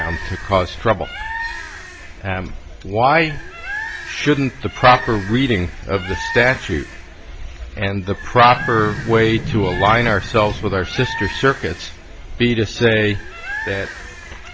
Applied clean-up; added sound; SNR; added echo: none; Bird + Sliding door; 10 dB; none.